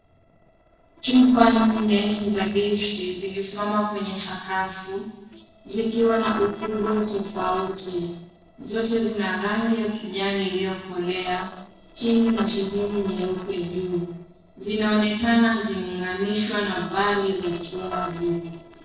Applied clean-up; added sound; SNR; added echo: neural separator model SepFormer DNS4.